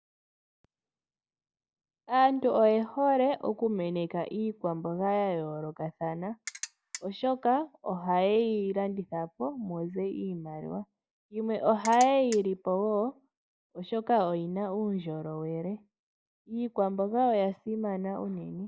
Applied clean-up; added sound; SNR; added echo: none; Ratchet, pawl; 12 dB; none.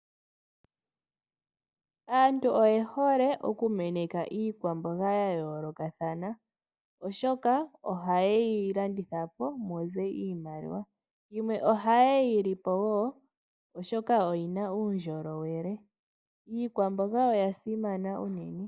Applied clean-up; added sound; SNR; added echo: none; none; none; none.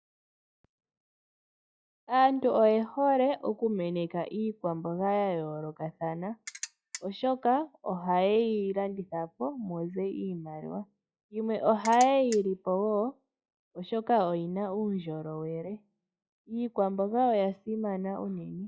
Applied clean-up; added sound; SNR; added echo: classical method log-MMSE.